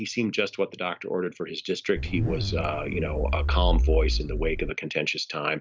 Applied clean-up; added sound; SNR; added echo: none; Zipper (clothing); -3 dB; none.